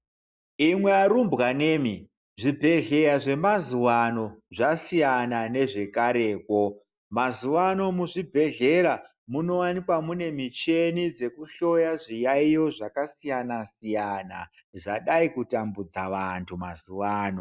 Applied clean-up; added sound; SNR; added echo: none; none; none; none.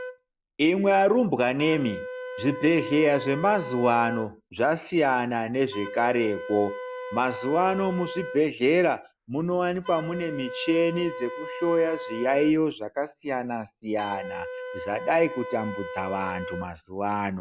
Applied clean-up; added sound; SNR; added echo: none; Wind instrument, woodwind instrument; 12 dB; none.